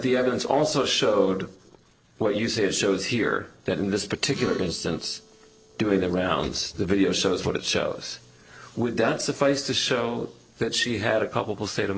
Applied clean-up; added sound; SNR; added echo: neural separator model SepFormer DNS4.